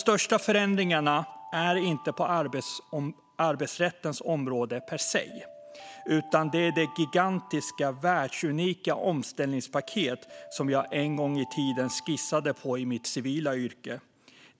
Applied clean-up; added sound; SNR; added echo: none; Alarm; 19 dB; none.